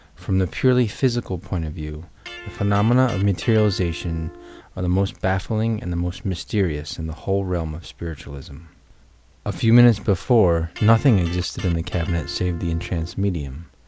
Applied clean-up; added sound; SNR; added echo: none; Electric guitar; 18 dB; none.